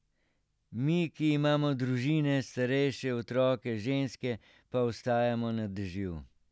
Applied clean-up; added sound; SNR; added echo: none; none; none; none.